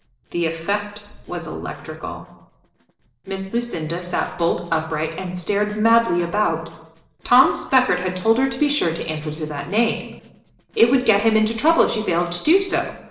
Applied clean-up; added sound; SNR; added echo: neural separator model SepFormer DNS4.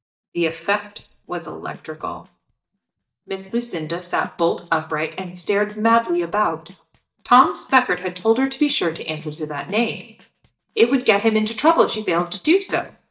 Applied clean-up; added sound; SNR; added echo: neural mask model DeepFilterNet 3.